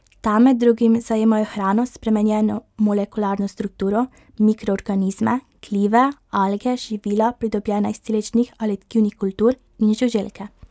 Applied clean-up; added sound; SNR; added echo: none; none; none; none.